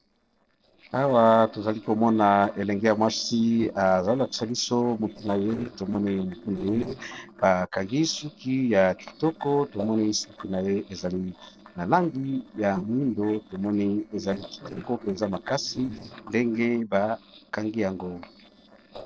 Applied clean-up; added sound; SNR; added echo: neural separator model SepFormer DNS4.